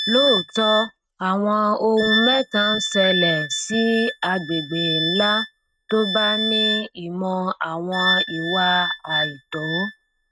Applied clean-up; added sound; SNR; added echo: neural mask model RNNoise.